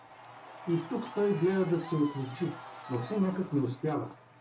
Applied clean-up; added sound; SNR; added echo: none; Crowd / Cheering; 15 dB; reverberation time 0.2 s.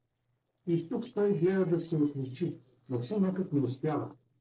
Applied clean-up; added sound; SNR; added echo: neural separator model SepFormer DNS4.